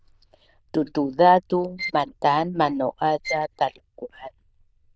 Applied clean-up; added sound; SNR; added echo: neural diffusion model UNIVERSE++.